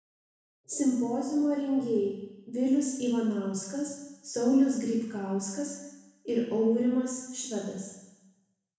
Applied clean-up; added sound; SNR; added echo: none; none; none; reverberation time 1.0 s.